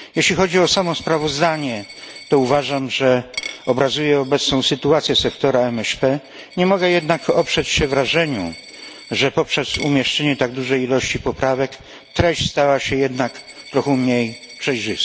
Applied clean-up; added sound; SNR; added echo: none; Coin (dropping); 20 dB; none.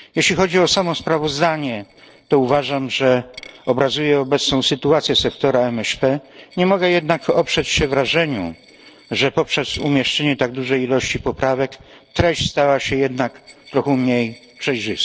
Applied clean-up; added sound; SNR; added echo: neural separator model SepFormer DNS4.